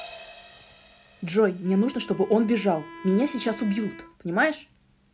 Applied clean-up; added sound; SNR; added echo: none; Wind instrument, woodwind instrument + Crash cymbal; 18 dB; none.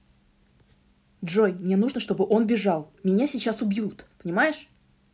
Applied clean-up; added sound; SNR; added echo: none; none; none; none.